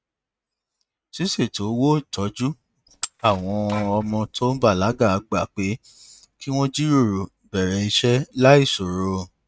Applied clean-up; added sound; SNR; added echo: neural mask model RNNoise.